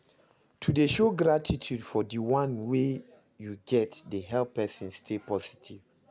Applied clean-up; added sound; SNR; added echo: none; none; none; none.